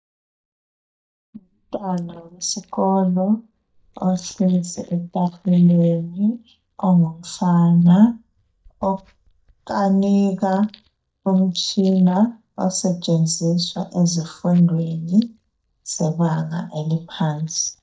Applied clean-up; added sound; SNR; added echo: neural mask model DeepFilterNet 3.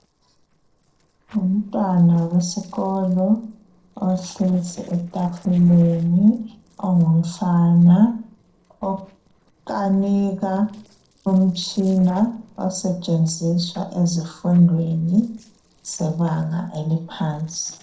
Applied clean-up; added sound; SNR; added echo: neural separator model SepFormer DNS4.